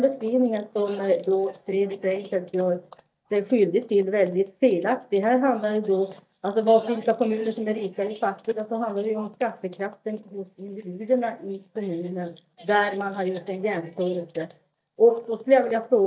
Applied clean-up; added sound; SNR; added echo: neural mask model DeepFilterNet 3.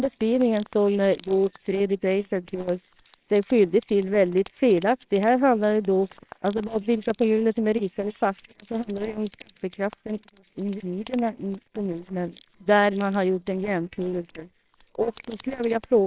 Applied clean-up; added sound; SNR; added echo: neural separator model SepFormer WHAMR!.